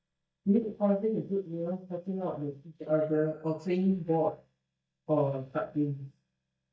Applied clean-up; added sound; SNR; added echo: neural mask model DeepFilterNet 3.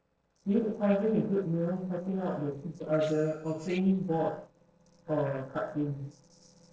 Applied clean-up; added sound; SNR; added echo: neural separator model SepFormer DNS4.